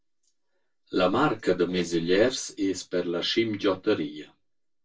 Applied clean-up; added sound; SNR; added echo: neural separator model SepFormer DNS4.